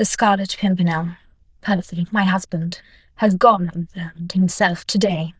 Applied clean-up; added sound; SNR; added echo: neural diffusion model UNIVERSE++.